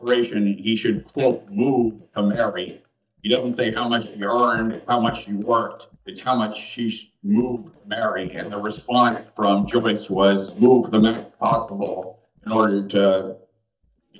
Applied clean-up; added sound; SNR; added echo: neural mask model DeepFilterNet 3.